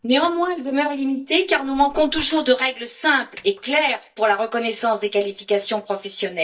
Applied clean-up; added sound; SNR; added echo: neural mask model DeepFilterNet 3.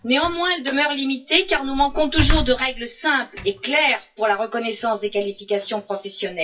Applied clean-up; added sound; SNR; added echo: classical method WPE with log-MMSE.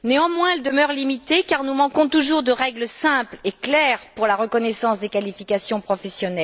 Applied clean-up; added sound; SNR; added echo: none; none; none; none.